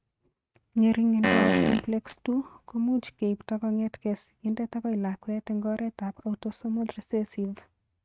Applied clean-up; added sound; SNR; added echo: neural mask model RNNoise.